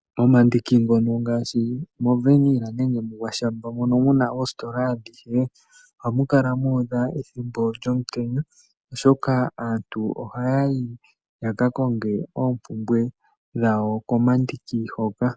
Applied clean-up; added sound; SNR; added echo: none; none; none; none.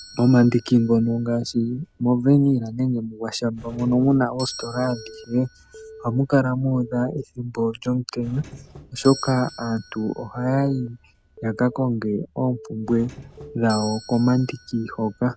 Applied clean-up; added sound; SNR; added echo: none; Doorbell + Telephone; 19 dB; none.